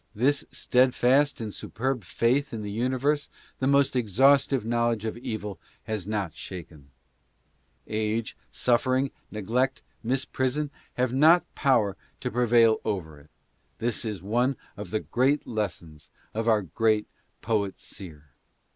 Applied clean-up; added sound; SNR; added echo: none; none; none; none.